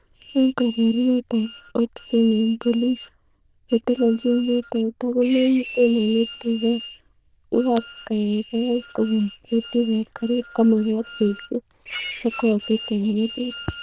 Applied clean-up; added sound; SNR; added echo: neural diffusion model UNIVERSE++.